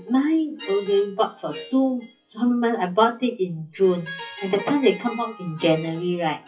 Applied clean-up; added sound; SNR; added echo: classical method WPE with log-MMSE.